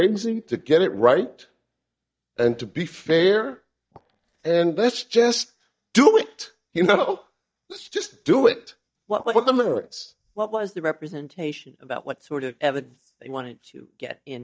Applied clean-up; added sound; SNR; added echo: neural mask model DeepFilterNet 3.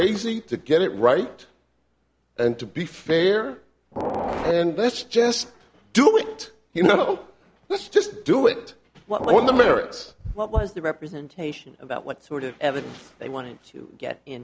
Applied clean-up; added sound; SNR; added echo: none; Train; 3 dB; none.